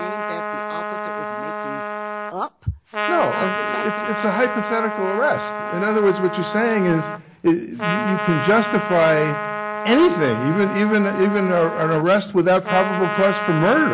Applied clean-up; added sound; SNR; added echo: none; Trumpet; 6 dB; none.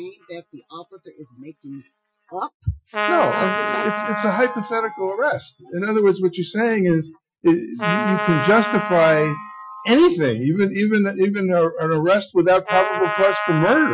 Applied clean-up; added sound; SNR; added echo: classical method Wiener filter.